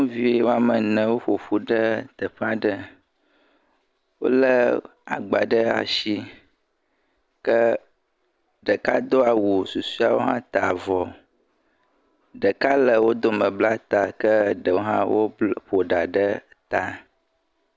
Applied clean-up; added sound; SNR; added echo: none; none; none; none.